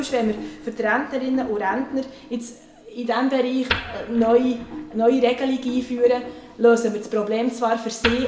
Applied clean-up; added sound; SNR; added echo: none; Wood; 13 dB; reverberation time 0.7 s.